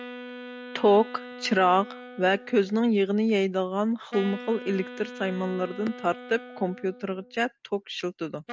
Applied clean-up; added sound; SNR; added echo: none; Wind instrument, woodwind instrument; 16 dB; none.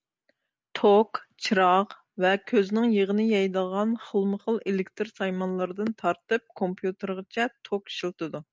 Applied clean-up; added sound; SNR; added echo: none; none; none; none.